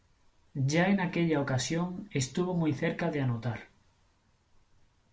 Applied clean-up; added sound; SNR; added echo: none; none; none; none.